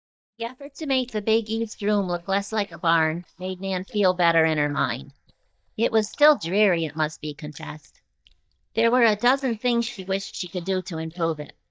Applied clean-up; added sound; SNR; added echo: neural mask model DeepFilterNet 3.